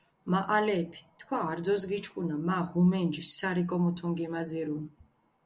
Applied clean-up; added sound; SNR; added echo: none; none; none; none.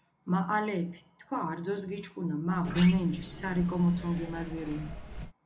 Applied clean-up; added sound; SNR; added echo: none; Sliding door; 11 dB; reverberation time 0.3 s.